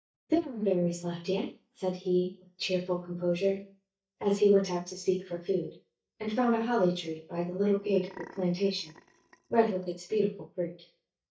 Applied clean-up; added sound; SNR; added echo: neural mask model DeepFilterNet 3.